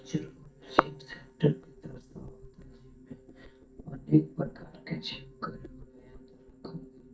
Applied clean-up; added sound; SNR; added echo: neural mask model DeepFilterNet 3.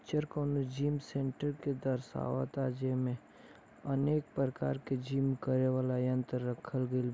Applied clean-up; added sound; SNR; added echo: none; none; none; none.